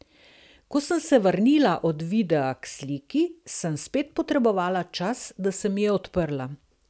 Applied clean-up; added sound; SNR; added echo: none; none; none; none.